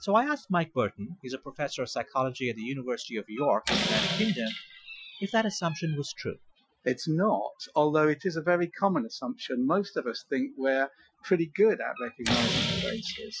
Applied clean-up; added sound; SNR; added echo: classical method Wiener filter.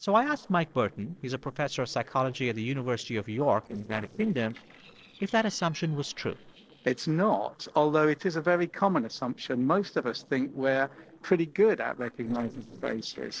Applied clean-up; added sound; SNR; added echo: neural separator model SepFormer DNS4.